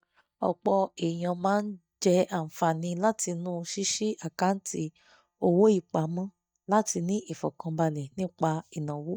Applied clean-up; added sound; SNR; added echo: neural mask model DeepFilterNet 3.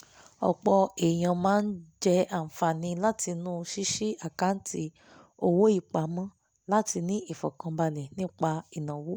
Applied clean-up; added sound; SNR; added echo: none; none; none; none.